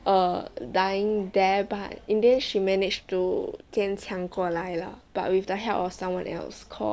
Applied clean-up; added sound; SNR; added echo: none; none; none; none.